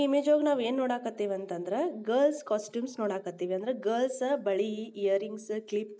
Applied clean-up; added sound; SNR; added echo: none; none; none; none.